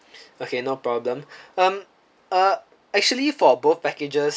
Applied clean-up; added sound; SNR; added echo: none; none; none; none.